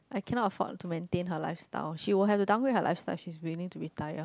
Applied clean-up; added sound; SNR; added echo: none; none; none; none.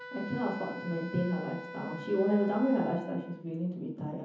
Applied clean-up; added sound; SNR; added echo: none; Wind instrument, woodwind instrument; 13 dB; reverberation time 0.7 s.